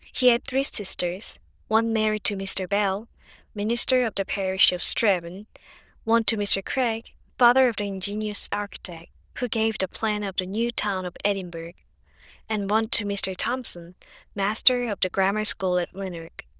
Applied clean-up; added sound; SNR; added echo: neural diffusion model UNIVERSE++.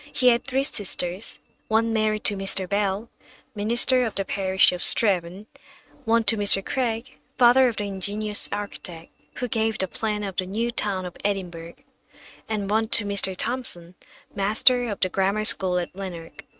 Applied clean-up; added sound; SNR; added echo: neural mask model RNNoise.